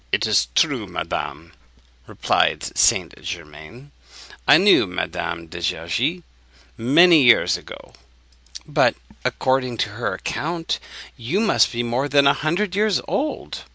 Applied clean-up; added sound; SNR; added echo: none; none; none; none.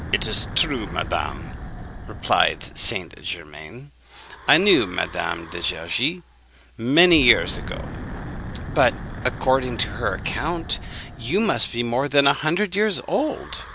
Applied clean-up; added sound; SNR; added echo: none; Wind / Breathing; 12 dB; none.